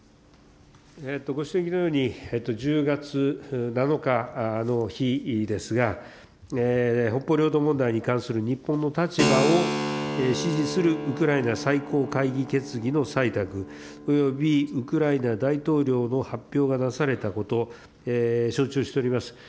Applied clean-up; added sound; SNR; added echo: none; Keyboard (musical); 10 dB; none.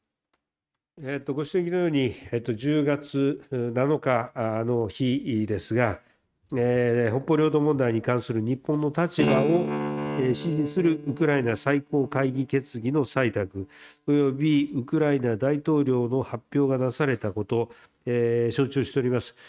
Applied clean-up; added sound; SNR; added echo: neural mask model RNNoise.